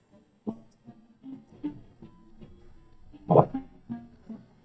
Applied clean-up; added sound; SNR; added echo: neural mask model DeepFilterNet 3.